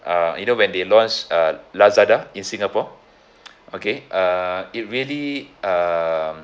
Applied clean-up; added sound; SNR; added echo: none; none; none; none.